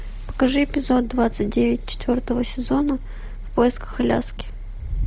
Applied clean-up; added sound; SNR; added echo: none; none; none; none.